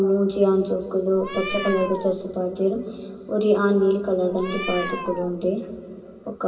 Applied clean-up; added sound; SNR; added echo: none; Meow; 10 dB; reverberation time 2.3 s.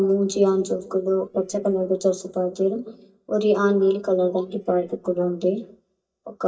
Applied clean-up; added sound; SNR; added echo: neural mask model DeepFilterNet 3.